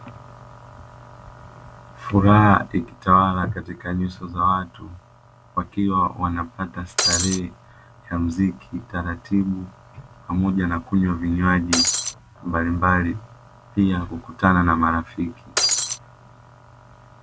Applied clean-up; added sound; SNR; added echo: none; Shatter; -2 dB; none.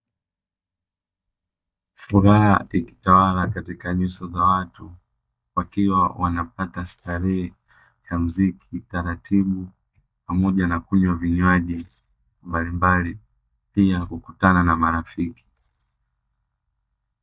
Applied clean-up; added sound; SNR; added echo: neural mask model DeepFilterNet 3.